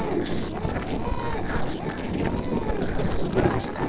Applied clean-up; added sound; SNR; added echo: neural separator model SepFormer DNS4.